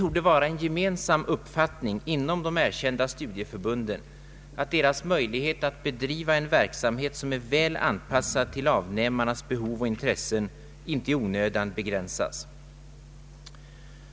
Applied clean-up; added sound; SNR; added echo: none; none; none; none.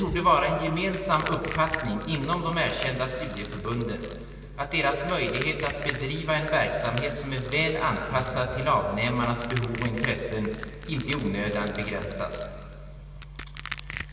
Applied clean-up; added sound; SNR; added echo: none; Crushing; 11 dB; reverberation time 2.5 s.